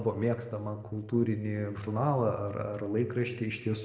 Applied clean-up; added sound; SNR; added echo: neural separator model SepFormer DNS4.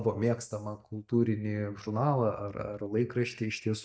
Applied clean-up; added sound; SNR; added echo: neural mask model DeepFilterNet 3.